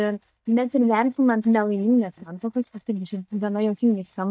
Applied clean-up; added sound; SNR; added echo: neural mask model DeepFilterNet 3.